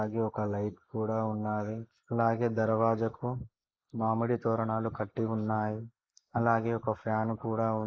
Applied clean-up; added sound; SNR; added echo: neural mask model Resemble Enhance denoiser.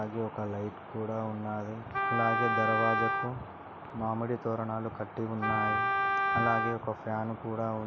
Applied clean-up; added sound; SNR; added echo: none; Wind instrument, woodwind instrument; -2 dB; none.